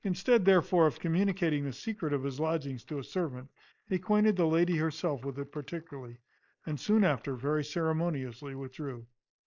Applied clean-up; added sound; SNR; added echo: neural mask model Resemble Enhance denoiser.